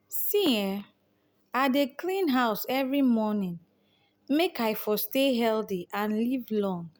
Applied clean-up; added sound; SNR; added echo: none; none; none; none.